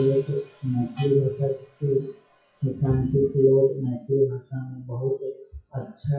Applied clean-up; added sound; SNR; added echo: classical method WPE with log-MMSE.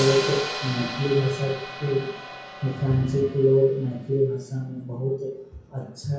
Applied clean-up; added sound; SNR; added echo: none; Hi-hat; 11 dB; reverberation time 0.6 s.